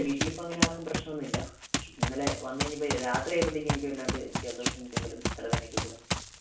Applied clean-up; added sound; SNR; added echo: none; Run; -2 dB; reverberation time 0.4 s.